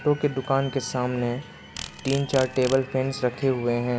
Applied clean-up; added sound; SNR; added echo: none; Insect; 15 dB; none.